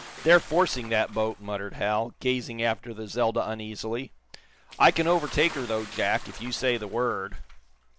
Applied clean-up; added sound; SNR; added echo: none; Bathtub (filling or washing) / Splash, splatter; 20 dB; none.